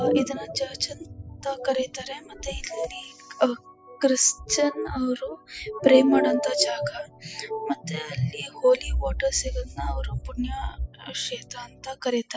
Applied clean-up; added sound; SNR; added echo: classical method spectral subtraction.